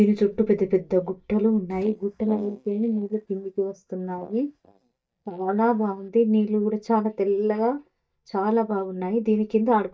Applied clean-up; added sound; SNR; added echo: neural mask model DeepFilterNet 3.